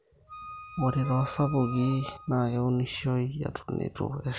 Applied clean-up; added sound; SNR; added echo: none; Wind instrument, woodwind instrument; 13 dB; none.